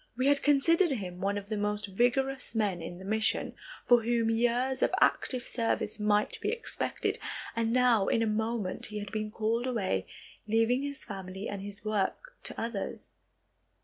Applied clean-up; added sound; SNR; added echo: none; none; none; none.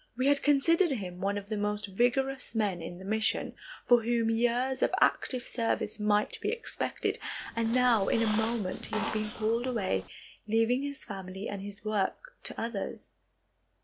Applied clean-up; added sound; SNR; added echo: none; Squeak; 10 dB; none.